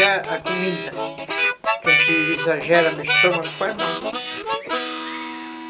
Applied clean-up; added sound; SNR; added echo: none; Harmonica; -2 dB; reverberation time 0.2 s.